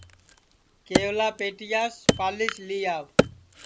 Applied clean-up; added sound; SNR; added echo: none; Wood; -1 dB; none.